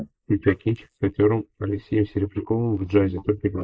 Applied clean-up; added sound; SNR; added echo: neural mask model Resemble Enhance denoiser.